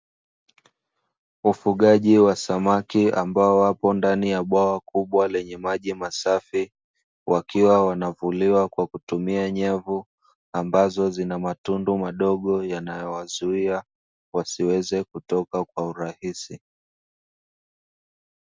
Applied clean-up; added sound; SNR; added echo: none; none; none; none.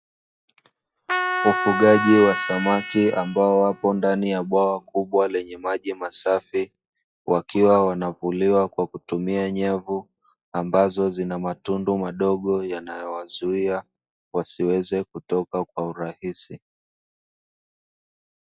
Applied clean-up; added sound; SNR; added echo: classical method log-MMSE.